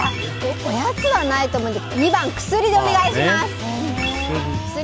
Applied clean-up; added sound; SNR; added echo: none; none; none; none.